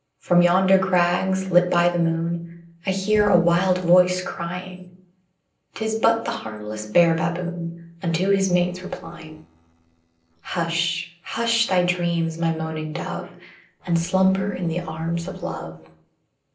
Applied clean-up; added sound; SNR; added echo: neural separator model SepFormer DNS4.